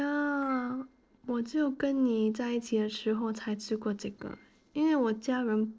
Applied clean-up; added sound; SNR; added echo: neural separator model SepFormer DNS4.